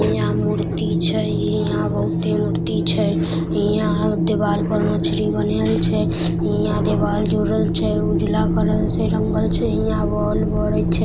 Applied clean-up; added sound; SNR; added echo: none; Wind + Engine; -3 dB; none.